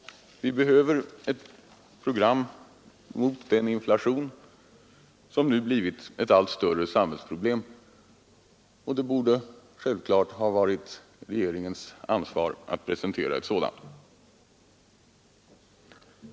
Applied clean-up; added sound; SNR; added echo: none; none; none; none.